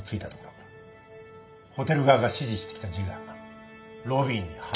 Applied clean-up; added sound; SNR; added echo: none; none; none; none.